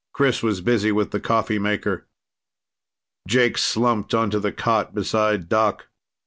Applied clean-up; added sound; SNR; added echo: none; none; none; none.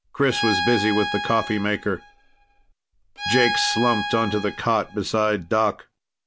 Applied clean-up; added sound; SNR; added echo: none; Bowed string instrument; 5 dB; none.